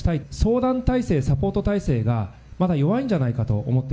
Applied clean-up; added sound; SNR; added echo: none; none; none; none.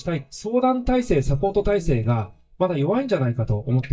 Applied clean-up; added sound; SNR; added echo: neural mask model DeepFilterNet 3.